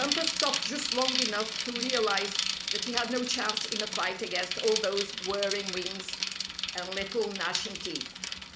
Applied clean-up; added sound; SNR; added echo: none; Bicycle; 0 dB; none.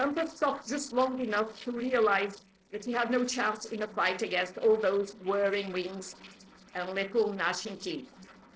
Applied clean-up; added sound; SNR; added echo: neural separator model SepFormer DNS4.